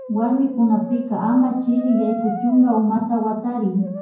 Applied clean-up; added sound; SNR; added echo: none; Brass instrument; 14 dB; reverberation time 0.9 s.